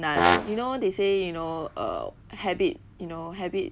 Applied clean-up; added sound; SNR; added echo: none; Brass instrument; -2 dB; none.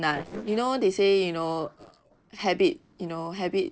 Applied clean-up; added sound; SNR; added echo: neural separator model SepFormer DNS4.